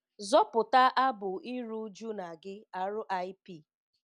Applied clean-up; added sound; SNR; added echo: none; none; none; none.